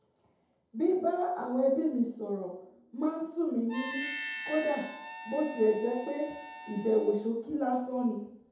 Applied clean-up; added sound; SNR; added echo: none; Harmonica; 10 dB; reverberation time 0.8 s.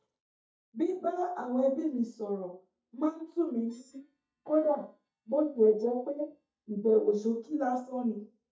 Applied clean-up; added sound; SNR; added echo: neural mask model DeepFilterNet 3.